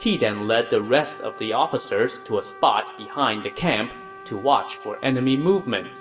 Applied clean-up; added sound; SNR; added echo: none; Trumpet; 17 dB; reverberation time 2.9 s.